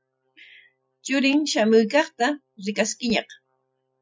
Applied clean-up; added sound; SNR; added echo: classical method Wiener filter.